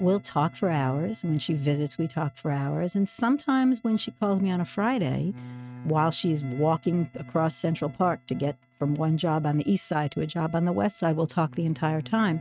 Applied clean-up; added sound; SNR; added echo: neural mask model RNNoise.